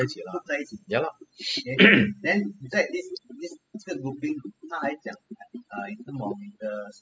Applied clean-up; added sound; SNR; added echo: classical method spectral subtraction.